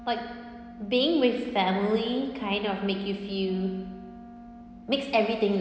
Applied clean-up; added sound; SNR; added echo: none; Wind instrument, woodwind instrument; 18 dB; none.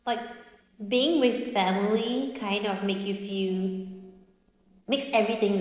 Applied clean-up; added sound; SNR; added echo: neural separator model SepFormer DNS4.